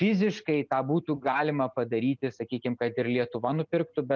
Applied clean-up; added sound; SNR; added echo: none; none; none; none.